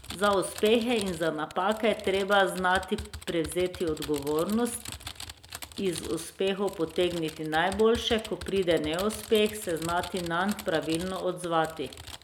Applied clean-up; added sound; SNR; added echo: none; Typing; 15 dB; none.